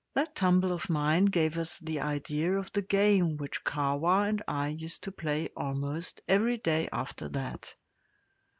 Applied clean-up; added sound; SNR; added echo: none; none; none; none.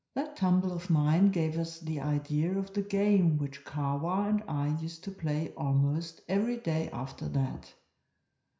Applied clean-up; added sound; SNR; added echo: none; none; none; reverberation time 0.5 s.